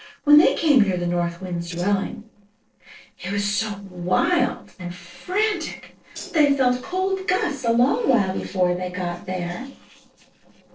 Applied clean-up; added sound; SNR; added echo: neural separator model SepFormer DNS4.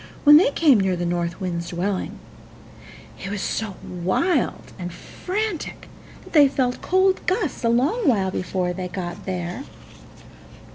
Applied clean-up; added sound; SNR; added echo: none; none; none; none.